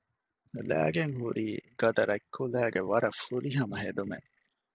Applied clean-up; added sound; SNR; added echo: neural separator model SepFormer DNS4.